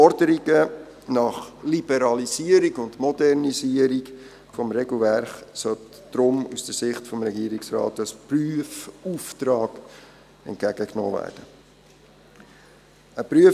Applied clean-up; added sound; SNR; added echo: none; none; none; none.